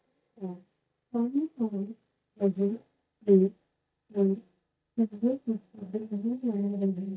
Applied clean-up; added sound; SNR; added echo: neural mask model DeepFilterNet 3.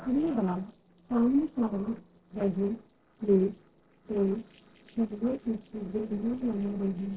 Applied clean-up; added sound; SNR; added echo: neural separator model SepFormer DNS4.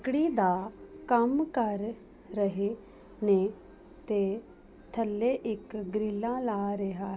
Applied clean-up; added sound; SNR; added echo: none; none; none; none.